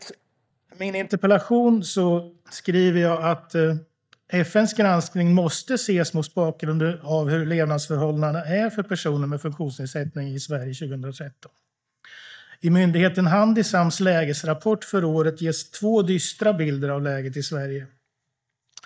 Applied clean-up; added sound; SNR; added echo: neural mask model DeepFilterNet 3.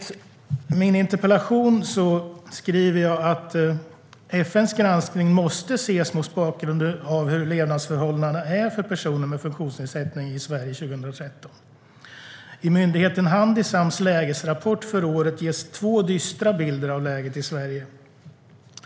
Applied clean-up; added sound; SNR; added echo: none; none; none; none.